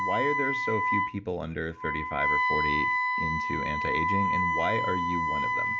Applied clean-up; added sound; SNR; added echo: none; Wind instrument, woodwind instrument; -5 dB; none.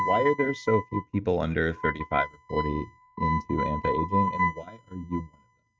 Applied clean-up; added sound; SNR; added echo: neural mask model RNNoise.